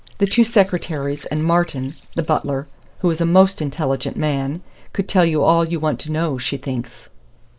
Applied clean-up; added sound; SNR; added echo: neural mask model Resemble Enhance denoiser.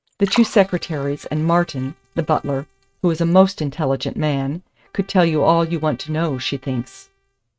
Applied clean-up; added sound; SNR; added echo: neural mask model RNNoise.